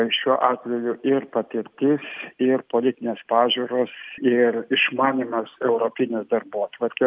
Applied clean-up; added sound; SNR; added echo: none; none; none; none.